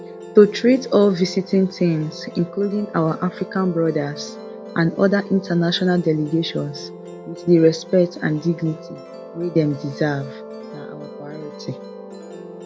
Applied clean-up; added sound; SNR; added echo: none; Musical instrument; 15 dB; none.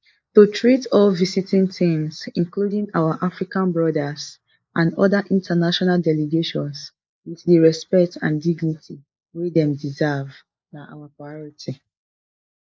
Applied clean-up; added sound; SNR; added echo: neural mask model Resemble Enhance denoiser.